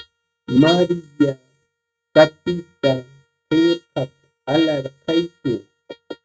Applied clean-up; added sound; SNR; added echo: neural mask model RNNoise.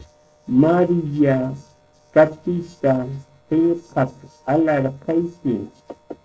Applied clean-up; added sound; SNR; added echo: neural separator model SepFormer DNS4.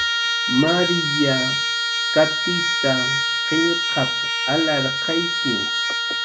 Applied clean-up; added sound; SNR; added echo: none; Trumpet; -2 dB; none.